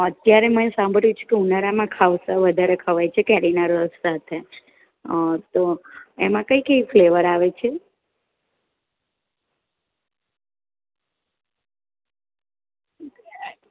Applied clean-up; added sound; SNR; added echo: none; none; none; none.